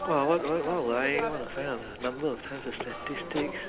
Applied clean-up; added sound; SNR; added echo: none; Telephone; 7 dB; none.